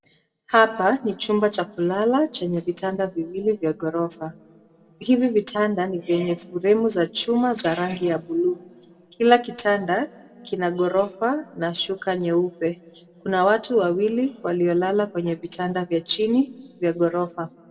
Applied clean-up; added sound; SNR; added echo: none; none; none; reverberation time 1.3 s.